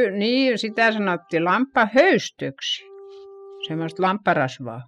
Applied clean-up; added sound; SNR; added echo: classical method spectral subtraction.